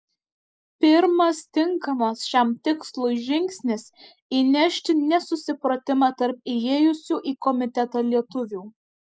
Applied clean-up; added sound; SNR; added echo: neural mask model Resemble Enhance denoiser.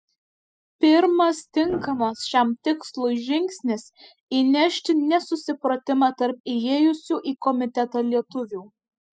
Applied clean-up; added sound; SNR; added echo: classical method spectral subtraction.